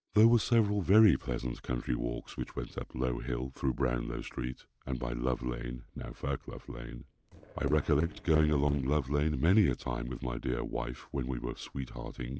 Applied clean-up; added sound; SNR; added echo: neural separator model SepFormer DNS4.